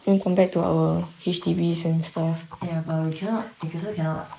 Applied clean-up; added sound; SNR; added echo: neural mask model Resemble Enhance denoiser.